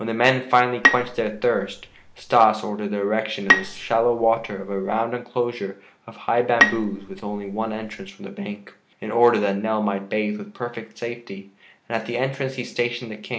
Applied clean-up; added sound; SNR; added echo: none; Bowed string instrument; 1 dB; none.